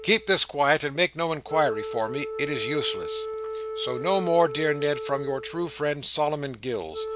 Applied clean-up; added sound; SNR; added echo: none; Wind instrument, woodwind instrument; 9 dB; none.